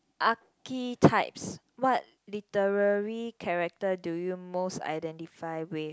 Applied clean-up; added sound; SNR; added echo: none; none; none; none.